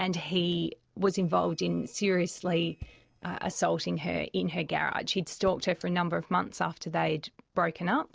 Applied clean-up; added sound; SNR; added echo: neural separator model SepFormer DNS4.